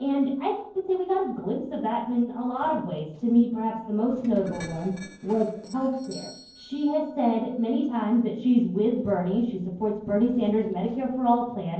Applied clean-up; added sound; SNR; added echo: neural separator model SepFormer DNS4.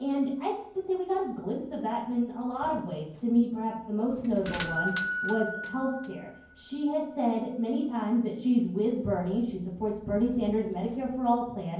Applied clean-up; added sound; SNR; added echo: none; Doorbell; -2 dB; reverberation time 0.9 s.